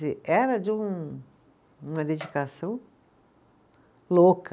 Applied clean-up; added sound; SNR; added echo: none; none; none; none.